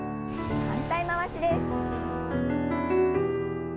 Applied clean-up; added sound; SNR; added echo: none; Engine / Car; 15 dB; none.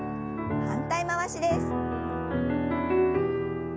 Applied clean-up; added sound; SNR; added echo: none; none; none; none.